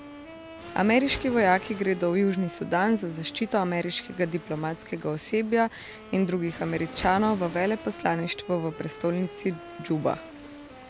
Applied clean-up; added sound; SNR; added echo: none; Waves, surf + Wind instrument, woodwind instrument; 15 dB; none.